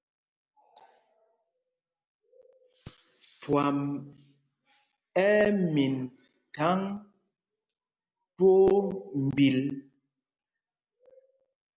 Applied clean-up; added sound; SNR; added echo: none; none; none; none.